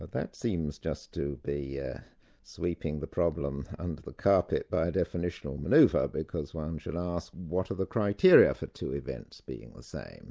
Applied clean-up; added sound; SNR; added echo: none; none; none; none.